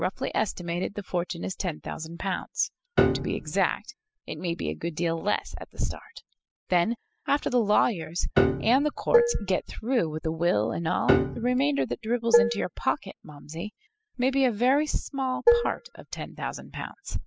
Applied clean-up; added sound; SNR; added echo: classical method spectral subtraction.